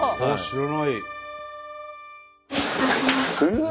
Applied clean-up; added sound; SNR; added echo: none; none; none; none.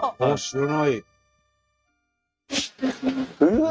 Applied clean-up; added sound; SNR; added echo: neural mask model RNNoise.